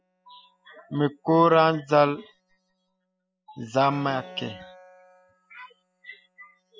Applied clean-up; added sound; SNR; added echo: classical method spectral subtraction.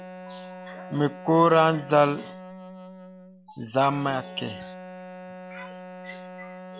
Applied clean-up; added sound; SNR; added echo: none; Wind instrument, woodwind instrument; 15 dB; none.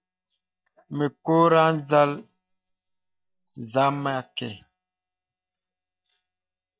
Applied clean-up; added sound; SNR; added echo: neural mask model DeepFilterNet 3.